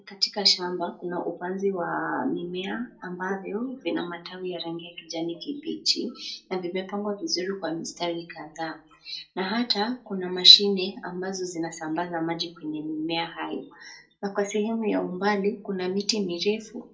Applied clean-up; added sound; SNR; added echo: none; none; none; reverberation time 0.2 s.